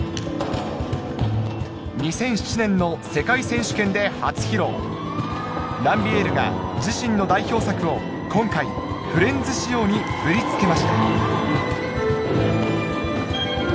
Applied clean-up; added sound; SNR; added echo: none; Keyboard (musical); 11 dB; none.